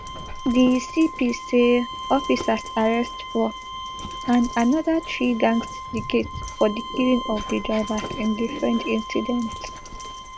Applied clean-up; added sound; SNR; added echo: none; Bowed string instrument + Dog; 10 dB; none.